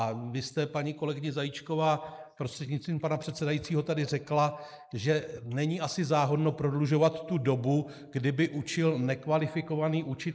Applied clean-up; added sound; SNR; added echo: neural mask model Resemble Enhance denoiser.